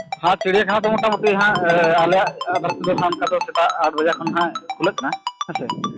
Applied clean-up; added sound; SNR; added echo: classical method log-MMSE.